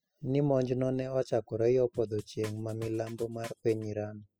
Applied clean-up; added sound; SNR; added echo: classical method spectral subtraction.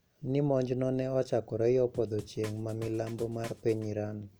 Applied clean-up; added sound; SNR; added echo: none; Drum; 18 dB; none.